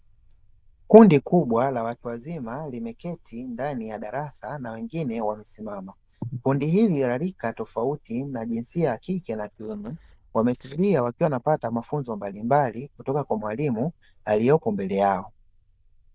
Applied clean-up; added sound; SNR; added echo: neural diffusion model UNIVERSE++.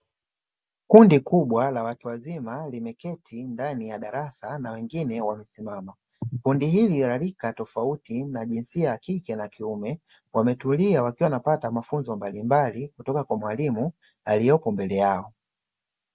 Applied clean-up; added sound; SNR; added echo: none; none; none; none.